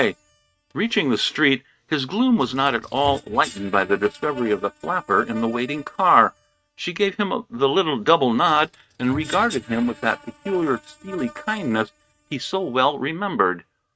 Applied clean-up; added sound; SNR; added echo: neural mask model RNNoise.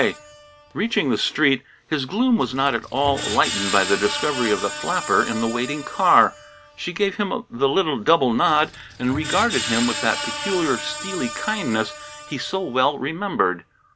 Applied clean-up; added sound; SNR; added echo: none; Screech; 10 dB; none.